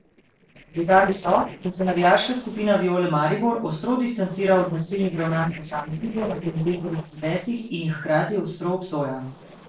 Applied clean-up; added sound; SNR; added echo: neural separator model SepFormer DNS4.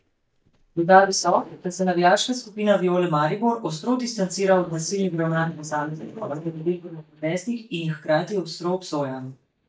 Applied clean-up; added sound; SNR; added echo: neural mask model DeepFilterNet 3.